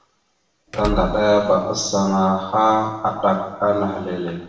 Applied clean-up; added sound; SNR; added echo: none; Door / Car; 10 dB; reverberation time 0.9 s.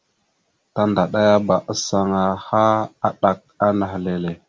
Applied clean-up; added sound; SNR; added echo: none; none; none; none.